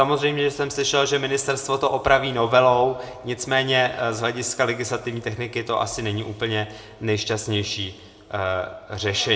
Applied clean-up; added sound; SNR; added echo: none; none; none; reverberation time 1.1 s.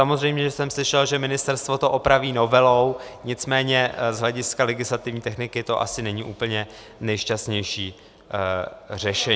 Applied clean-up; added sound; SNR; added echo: none; none; none; none.